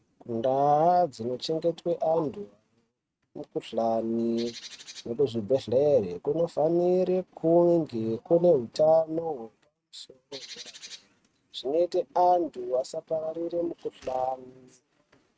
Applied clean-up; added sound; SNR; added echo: neural mask model RNNoise.